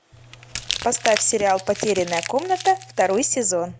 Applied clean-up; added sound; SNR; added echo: none; Crumpling, crinkling; 11 dB; none.